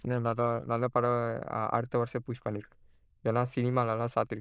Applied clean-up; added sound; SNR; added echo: neural diffusion model UNIVERSE++.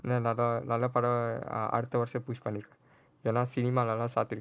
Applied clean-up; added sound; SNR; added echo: neural mask model Resemble Enhance denoiser.